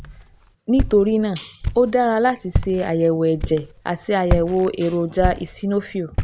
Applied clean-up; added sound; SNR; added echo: none; Walk, footsteps; 7 dB; none.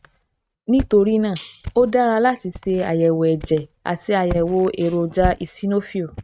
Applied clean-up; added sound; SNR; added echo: neural mask model RNNoise.